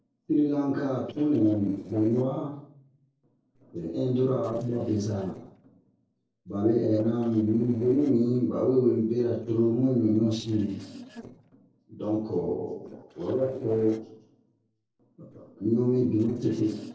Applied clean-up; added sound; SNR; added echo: neural separator model SepFormer DNS4.